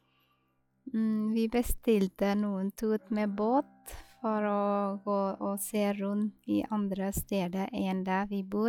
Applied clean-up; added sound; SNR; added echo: classical method log-MMSE.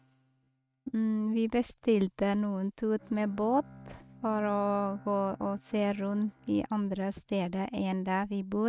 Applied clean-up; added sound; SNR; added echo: neural mask model RNNoise.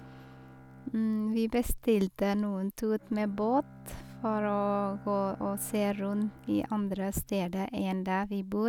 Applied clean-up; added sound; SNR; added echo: none; Bowed string instrument; 20 dB; none.